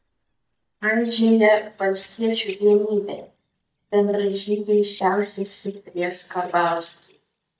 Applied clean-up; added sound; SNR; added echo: neural mask model DeepFilterNet 3.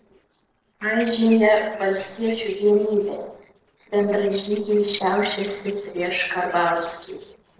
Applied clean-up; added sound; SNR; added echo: neural separator model SepFormer DNS4.